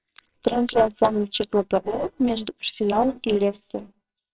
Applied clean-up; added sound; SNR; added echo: neural separator model SepFormer WHAMR!.